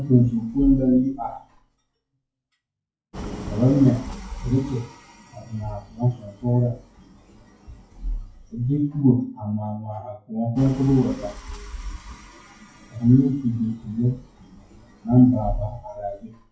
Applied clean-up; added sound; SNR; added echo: classical method WPE with log-MMSE.